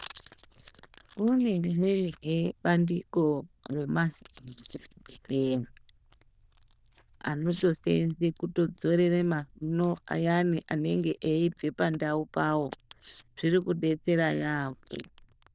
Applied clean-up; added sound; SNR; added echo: neural diffusion model UNIVERSE++.